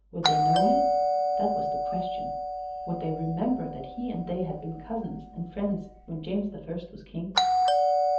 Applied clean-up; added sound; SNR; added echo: none; Doorbell; -4 dB; reverberation time 0.7 s.